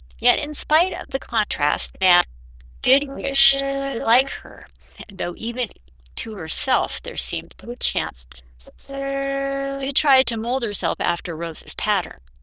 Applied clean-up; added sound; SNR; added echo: neural diffusion model UNIVERSE++.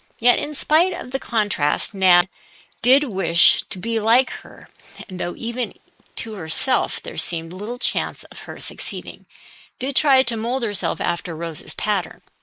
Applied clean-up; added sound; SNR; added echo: neural mask model Resemble Enhance denoiser.